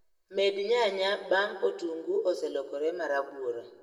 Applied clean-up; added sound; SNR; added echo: none; none; none; reverberation time 1.0 s.